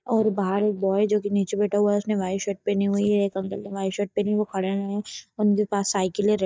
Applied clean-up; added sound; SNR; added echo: neural mask model DeepFilterNet 3.